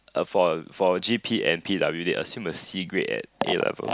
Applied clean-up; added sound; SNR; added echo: none; none; none; none.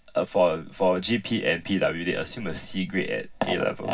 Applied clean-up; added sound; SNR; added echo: none; Chirp, tweet; 17 dB; reverberation time 0.4 s.